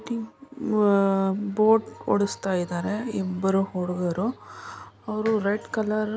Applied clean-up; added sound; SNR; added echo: none; none; none; none.